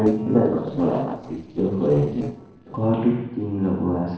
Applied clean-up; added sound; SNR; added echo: neural separator model SepFormer DNS4.